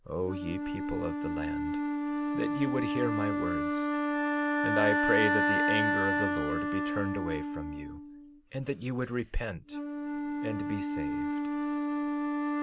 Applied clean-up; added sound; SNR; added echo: none; Wind instrument, woodwind instrument; -5 dB; none.